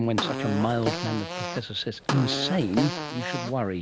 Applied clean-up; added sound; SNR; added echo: none; Fart; 4 dB; none.